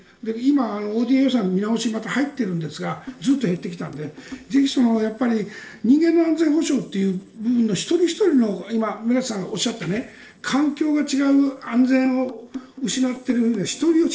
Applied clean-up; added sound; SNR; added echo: neural separator model SepFormer DNS4.